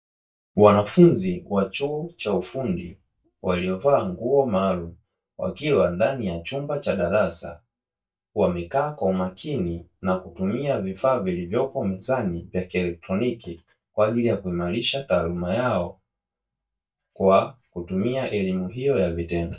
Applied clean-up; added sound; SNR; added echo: neural mask model DeepFilterNet 3.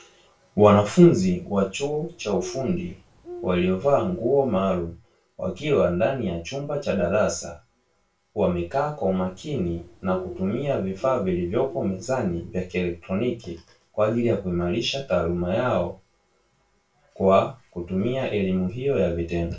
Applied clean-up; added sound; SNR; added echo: none; Bird; 17 dB; reverberation time 0.2 s.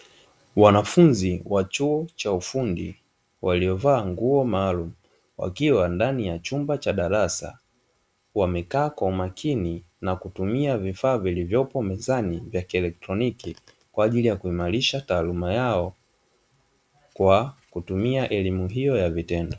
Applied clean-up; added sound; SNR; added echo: none; none; none; none.